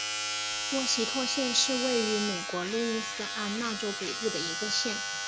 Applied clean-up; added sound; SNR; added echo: none; Domestic sounds, home sounds; 1 dB; none.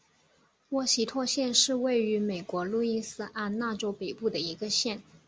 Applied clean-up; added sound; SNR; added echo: none; none; none; none.